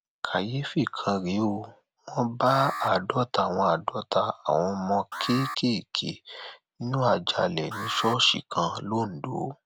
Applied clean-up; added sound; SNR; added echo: none; Alarm; 12 dB; none.